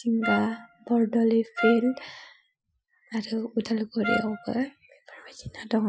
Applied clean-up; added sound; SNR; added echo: classical method Wiener filter.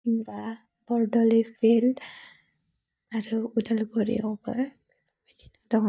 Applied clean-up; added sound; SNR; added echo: neural mask model DeepFilterNet 3.